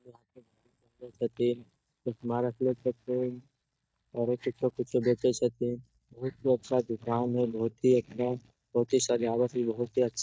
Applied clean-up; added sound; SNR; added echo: neural mask model DeepFilterNet 3.